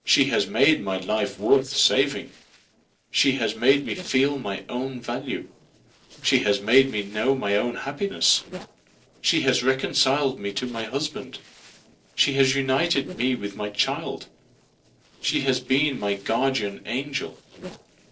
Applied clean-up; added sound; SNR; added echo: neural separator model SepFormer DNS4.